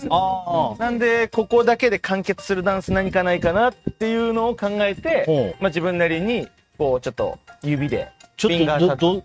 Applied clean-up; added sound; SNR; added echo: neural mask model RNNoise.